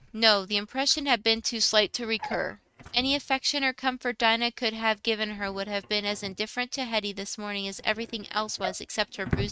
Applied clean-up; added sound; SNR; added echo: neural mask model RNNoise.